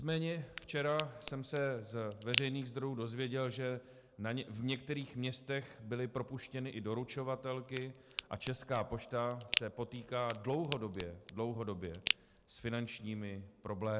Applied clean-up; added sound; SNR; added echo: none; Crack; -1 dB; none.